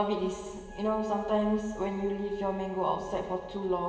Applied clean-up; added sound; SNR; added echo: none; Wind instrument, woodwind instrument; 20 dB; reverberation time 1.4 s.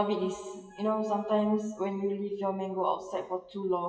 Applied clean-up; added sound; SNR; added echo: classical method WPE with log-MMSE.